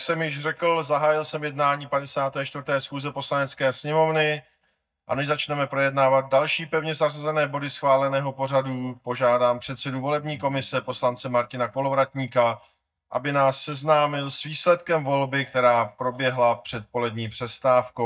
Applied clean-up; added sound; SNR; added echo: neural mask model DeepFilterNet 3.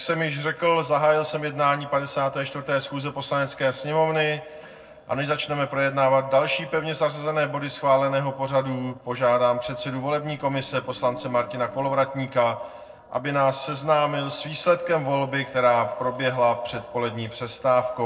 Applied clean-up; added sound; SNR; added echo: neural separator model SepFormer DNS4.